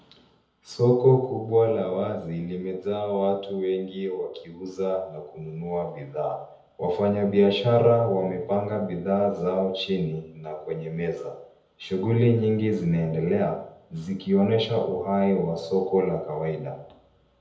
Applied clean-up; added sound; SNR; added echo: none; none; none; reverberation time 0.7 s.